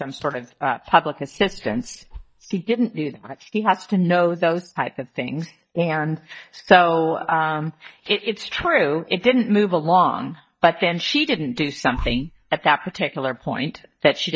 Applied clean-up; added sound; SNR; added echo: neural mask model DeepFilterNet 3.